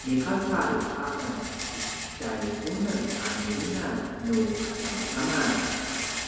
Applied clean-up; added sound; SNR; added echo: none; Rattle; 6 dB; reverberation time 2.2 s.